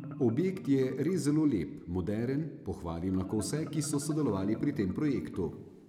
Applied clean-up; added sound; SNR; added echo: none; Marimba, xylophone; 14 dB; none.